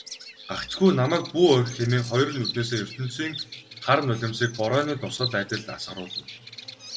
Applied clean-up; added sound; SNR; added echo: none; Bird vocalization, bird call, bird song; 14 dB; reverberation time 1.5 s.